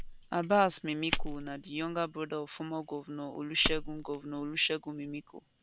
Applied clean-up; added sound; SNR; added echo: none; Fire; 3 dB; none.